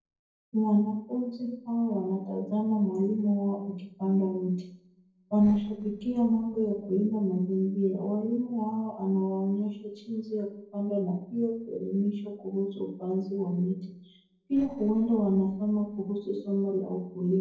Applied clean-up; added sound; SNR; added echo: neural separator model SepFormer DNS4.